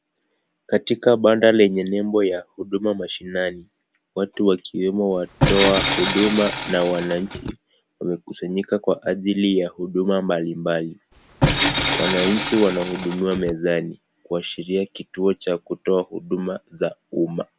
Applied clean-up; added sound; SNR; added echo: none; Tools; -1 dB; none.